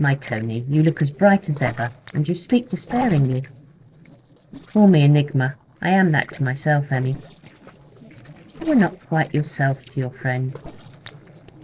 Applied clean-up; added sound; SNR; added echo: neural separator model SepFormer DNS4.